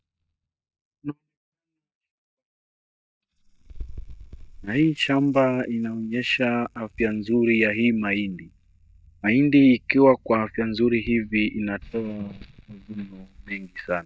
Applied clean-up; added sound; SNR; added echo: neural mask model DeepFilterNet 3.